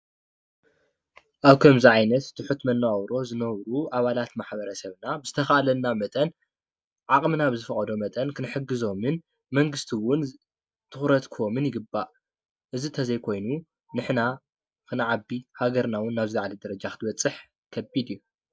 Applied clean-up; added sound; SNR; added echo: none; none; none; none.